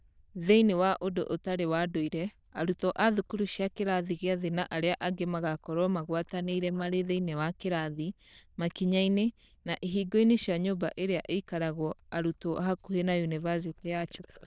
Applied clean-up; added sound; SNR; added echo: neural diffusion model UNIVERSE++.